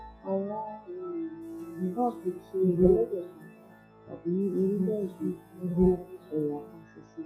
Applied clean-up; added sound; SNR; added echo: classical method log-MMSE.